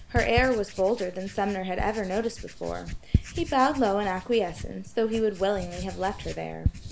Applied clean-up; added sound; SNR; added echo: none; Writing; 6 dB; none.